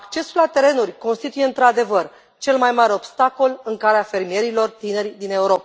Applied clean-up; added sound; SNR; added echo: none; none; none; none.